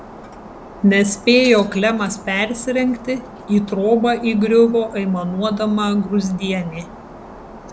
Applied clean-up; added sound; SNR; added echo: none; Shatter; 18 dB; none.